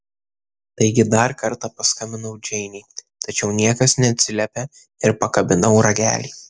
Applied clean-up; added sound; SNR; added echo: none; none; none; none.